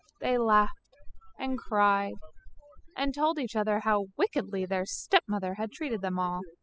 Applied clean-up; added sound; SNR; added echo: classical method spectral subtraction.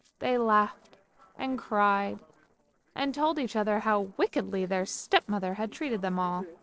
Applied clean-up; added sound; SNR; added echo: neural separator model SepFormer DNS4.